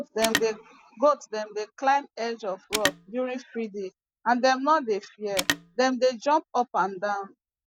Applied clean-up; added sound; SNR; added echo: none; Telephone; 10 dB; none.